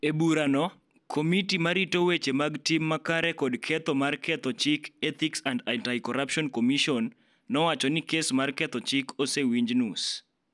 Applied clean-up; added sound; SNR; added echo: none; none; none; none.